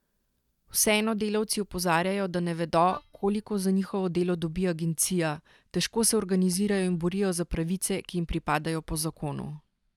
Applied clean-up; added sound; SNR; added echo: neural mask model DeepFilterNet 3.